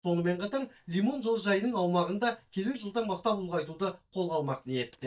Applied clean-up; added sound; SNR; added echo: neural mask model DeepFilterNet 3.